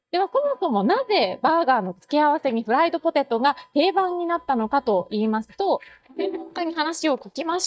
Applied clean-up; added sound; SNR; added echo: neural mask model DeepFilterNet 3.